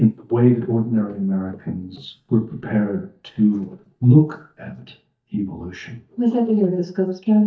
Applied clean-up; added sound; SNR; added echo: neural mask model DeepFilterNet 3.